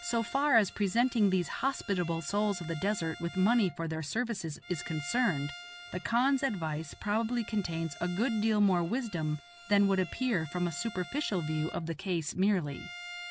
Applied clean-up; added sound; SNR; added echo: none; Bowed string instrument; 17 dB; none.